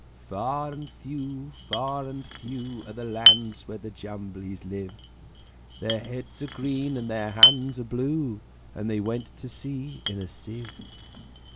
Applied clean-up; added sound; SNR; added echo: none; Chink, clink; -3 dB; none.